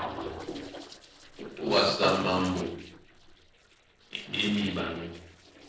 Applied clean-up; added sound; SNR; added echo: neural separator model SepFormer DNS4.